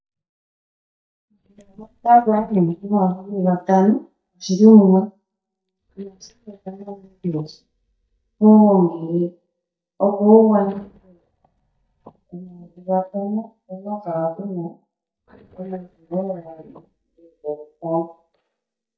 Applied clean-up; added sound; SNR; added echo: neural mask model DeepFilterNet 3.